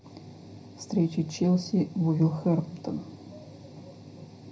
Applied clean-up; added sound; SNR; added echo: none; none; none; reverberation time 0.3 s.